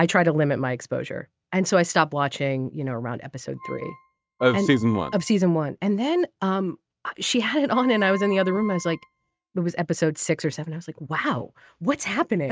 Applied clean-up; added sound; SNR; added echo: neural mask model RNNoise.